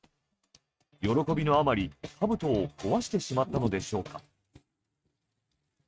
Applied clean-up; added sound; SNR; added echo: neural mask model RNNoise.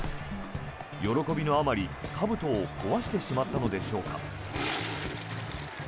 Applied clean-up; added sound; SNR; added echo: none; Toilet flush; 9 dB; none.